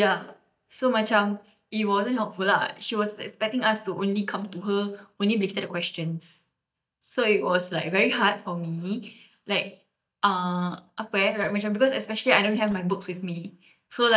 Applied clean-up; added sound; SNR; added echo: neural mask model DeepFilterNet 3.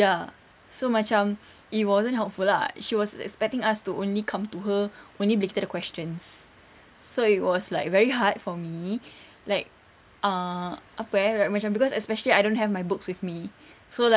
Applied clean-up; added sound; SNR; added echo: none; none; none; none.